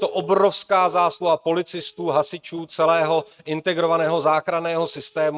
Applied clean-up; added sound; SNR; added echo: neural mask model RNNoise.